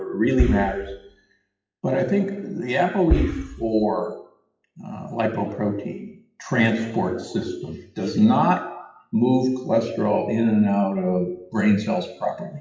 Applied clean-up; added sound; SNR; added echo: classical method WPE with log-MMSE.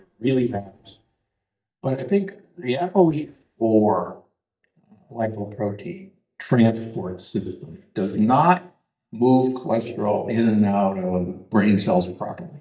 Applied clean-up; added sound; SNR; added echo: neural mask model DeepFilterNet 3.